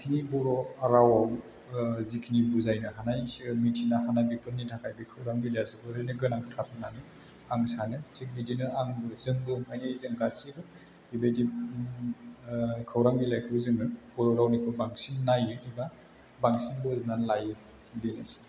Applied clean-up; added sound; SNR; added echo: none; none; none; none.